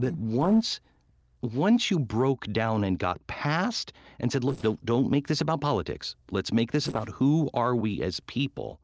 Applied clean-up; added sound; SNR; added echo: neural separator model SepFormer DNS4.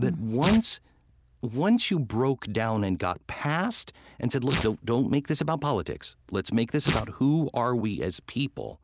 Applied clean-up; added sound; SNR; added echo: none; Tearing; 10 dB; none.